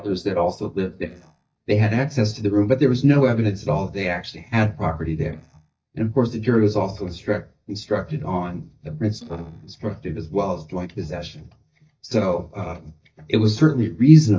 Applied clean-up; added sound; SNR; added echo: neural mask model DeepFilterNet 3.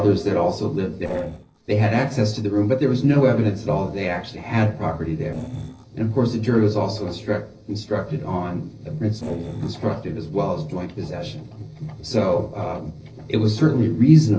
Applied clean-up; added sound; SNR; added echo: neural separator model SepFormer DNS4.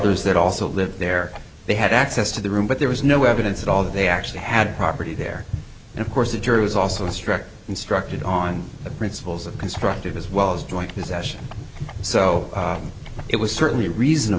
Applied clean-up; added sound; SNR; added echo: none; none; none; none.